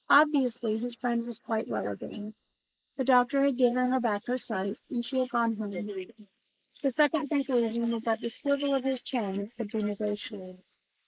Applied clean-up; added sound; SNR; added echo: neural mask model Resemble Enhance denoiser.